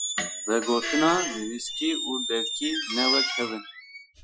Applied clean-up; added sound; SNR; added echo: classical method Wiener filter.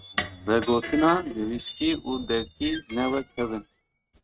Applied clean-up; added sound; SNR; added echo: neural mask model RNNoise.